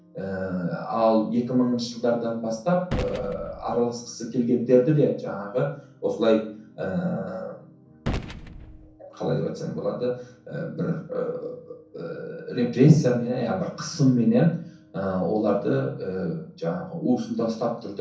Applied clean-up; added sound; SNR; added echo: none; Gunshot, gunfire; 13 dB; reverberation time 0.6 s.